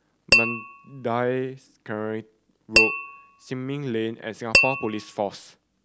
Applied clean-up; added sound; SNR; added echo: none; Tap / Glass; -5 dB; none.